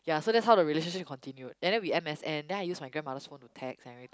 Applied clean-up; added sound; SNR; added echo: none; none; none; none.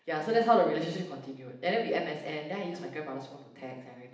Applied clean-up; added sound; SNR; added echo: none; none; none; reverberation time 0.8 s.